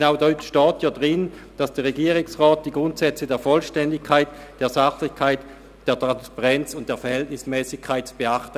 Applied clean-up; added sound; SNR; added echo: none; none; none; none.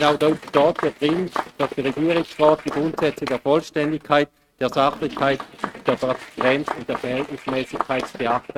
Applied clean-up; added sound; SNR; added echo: neural mask model RNNoise.